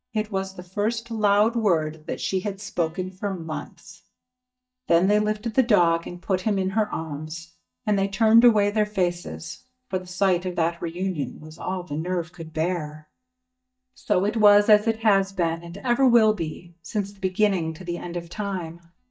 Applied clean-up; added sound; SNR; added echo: neural mask model DeepFilterNet 3.